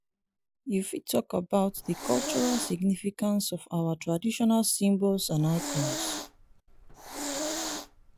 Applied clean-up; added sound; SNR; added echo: none; Hiss; 7 dB; none.